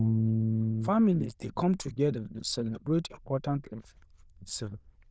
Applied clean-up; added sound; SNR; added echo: neural diffusion model UNIVERSE++.